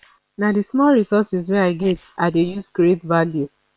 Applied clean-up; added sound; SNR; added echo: neural separator model SepFormer WHAM!.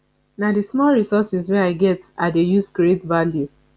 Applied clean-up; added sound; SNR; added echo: none; none; none; none.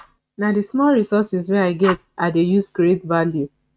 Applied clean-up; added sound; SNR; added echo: neural mask model RNNoise.